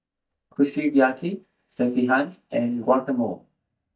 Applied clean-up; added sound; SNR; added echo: neural mask model DeepFilterNet 3.